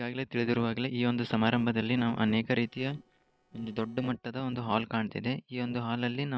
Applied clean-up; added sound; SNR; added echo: neural separator model SepFormer DNS4.